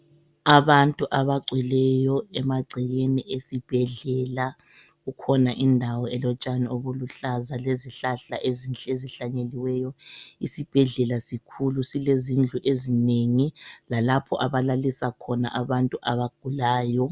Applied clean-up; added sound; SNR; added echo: none; none; none; none.